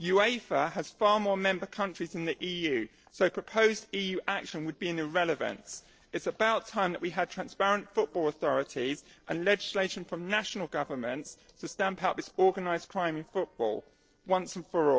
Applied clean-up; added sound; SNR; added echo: neural separator model SepFormer DNS4.